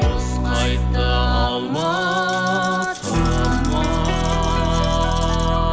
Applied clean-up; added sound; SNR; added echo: none; Rattle + Rattle (instrument); 19 dB; none.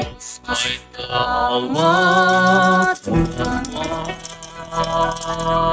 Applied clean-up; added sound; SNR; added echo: neural mask model RNNoise.